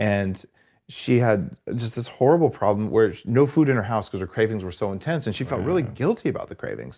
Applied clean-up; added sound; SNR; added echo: none; none; none; none.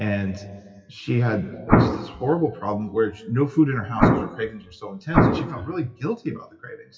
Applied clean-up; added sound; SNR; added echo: classical method WPE with log-MMSE.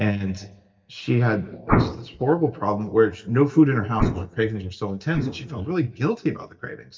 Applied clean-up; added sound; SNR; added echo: neural mask model DeepFilterNet 3.